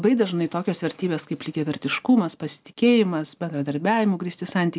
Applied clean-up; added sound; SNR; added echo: none; none; none; none.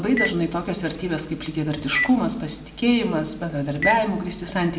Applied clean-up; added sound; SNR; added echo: none; Telephone; 8 dB; reverberation time 0.9 s.